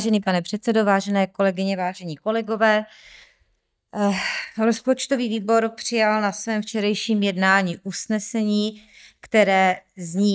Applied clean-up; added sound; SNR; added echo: neural mask model DeepFilterNet 3.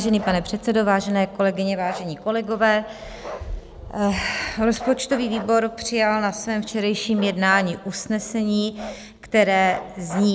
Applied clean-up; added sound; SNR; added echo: none; Bark; 17 dB; none.